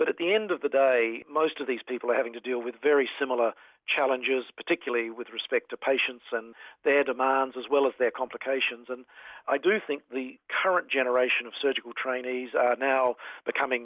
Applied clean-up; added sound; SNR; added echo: none; none; none; none.